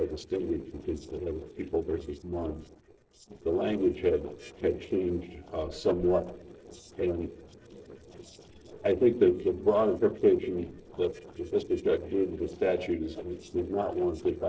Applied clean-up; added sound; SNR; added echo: neural separator model SepFormer DNS4.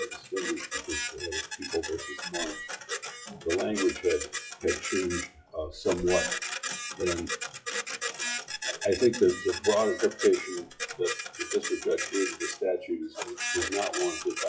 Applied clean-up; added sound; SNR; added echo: classical method WPE with log-MMSE.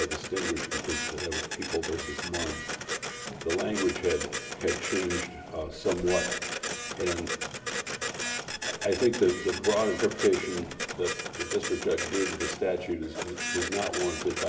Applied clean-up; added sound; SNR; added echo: none; Printer; 4 dB; reverberation time 0.6 s.